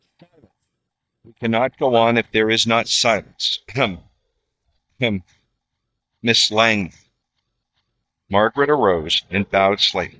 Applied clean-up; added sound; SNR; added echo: neural mask model DeepFilterNet 3.